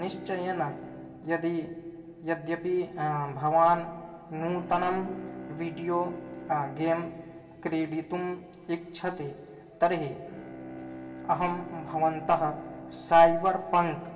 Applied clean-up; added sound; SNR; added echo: none; Bowed string instrument; 16 dB; reverberation time 0.2 s.